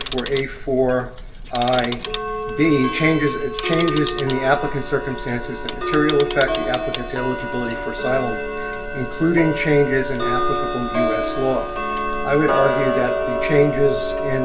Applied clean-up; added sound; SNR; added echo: none; Tick-tock; 3 dB; reverberation time 0.2 s.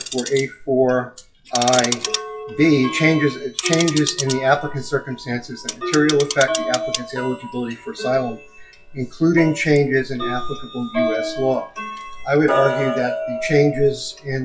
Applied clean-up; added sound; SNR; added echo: classical method WPE with log-MMSE.